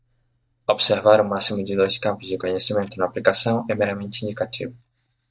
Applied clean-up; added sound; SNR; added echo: neural mask model DeepFilterNet 3.